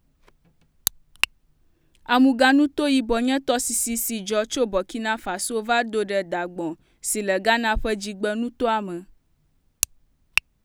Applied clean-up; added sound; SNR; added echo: none; none; none; none.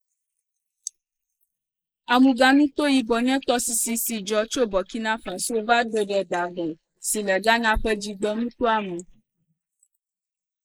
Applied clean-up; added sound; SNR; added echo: neural mask model Resemble Enhance denoiser.